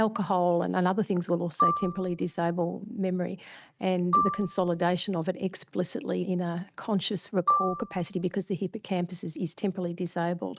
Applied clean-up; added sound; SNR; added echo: neural mask model RNNoise.